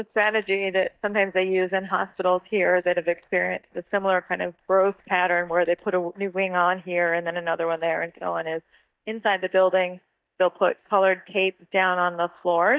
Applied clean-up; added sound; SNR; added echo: neural mask model DeepFilterNet 3.